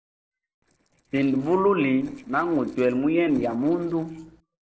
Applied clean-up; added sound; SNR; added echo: neural separator model SepFormer DNS4.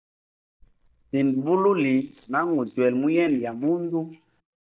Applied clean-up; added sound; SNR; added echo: neural mask model DeepFilterNet 3.